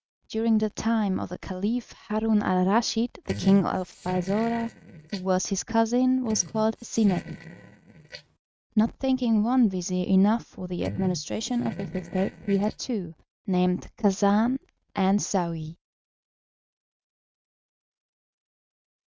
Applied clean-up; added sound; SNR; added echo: neural mask model RNNoise.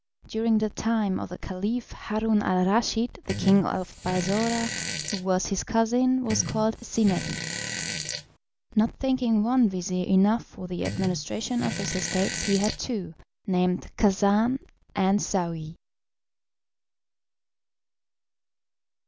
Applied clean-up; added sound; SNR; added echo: none; Fart; 7 dB; none.